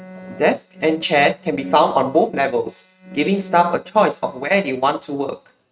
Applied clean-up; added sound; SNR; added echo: neural mask model RNNoise.